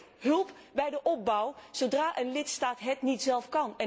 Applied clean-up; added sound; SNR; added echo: none; none; none; none.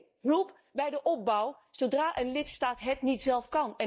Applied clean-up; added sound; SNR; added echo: neural mask model DeepFilterNet 3.